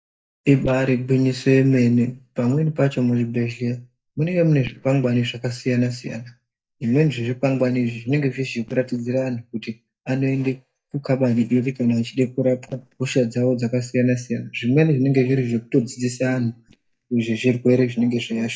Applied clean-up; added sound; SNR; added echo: neural mask model DeepFilterNet 3.